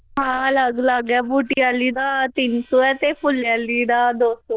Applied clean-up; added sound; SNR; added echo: neural diffusion model UNIVERSE++.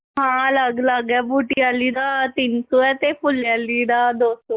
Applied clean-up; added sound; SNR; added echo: neural mask model Resemble Enhance denoiser.